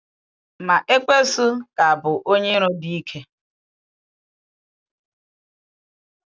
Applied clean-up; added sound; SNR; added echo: none; none; none; none.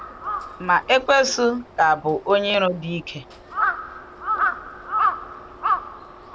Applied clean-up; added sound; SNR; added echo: none; Crow; 4 dB; none.